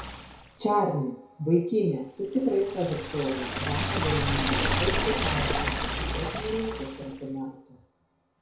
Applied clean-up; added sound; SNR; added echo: none; Liquid; 2 dB; reverberation time 0.6 s.